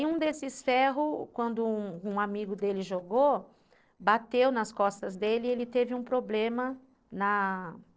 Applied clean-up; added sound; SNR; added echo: neural separator model SepFormer DNS4.